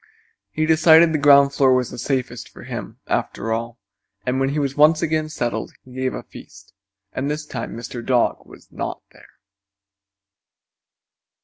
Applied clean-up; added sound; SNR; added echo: none; none; none; none.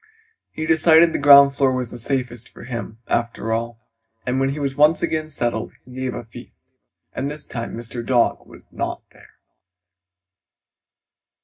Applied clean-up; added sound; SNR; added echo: none; none; none; reverberation time 0.4 s.